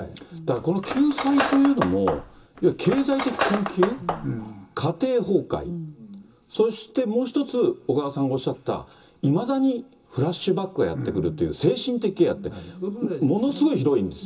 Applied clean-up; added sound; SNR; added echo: none; Cutlery, silverware; 6 dB; reverberation time 0.2 s.